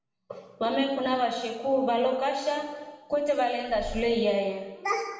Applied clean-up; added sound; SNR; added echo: none; Purr; 14 dB; reverberation time 1.0 s.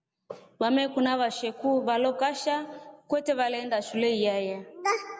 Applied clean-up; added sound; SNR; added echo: none; none; none; none.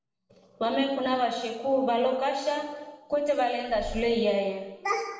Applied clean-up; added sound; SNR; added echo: neural separator model SepFormer DNS4.